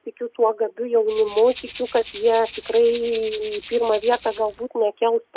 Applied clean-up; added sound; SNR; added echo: none; Rattle (instrument); 13 dB; none.